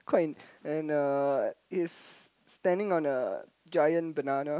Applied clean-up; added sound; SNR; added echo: none; none; none; none.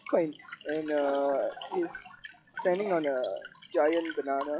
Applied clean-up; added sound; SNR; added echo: classical method log-MMSE.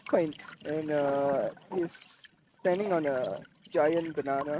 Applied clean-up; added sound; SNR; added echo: neural mask model RNNoise.